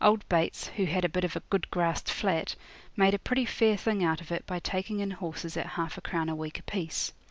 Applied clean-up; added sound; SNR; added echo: none; none; none; none.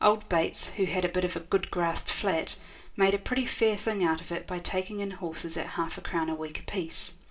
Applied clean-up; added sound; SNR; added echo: none; none; none; reverberation time 0.3 s.